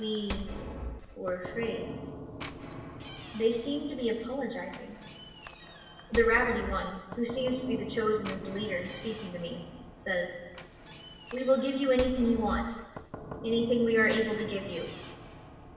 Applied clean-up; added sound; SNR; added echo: none; Knock / Slam; 10 dB; reverberation time 1.0 s.